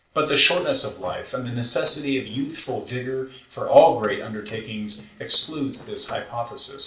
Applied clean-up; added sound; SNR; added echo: neural separator model SepFormer DNS4.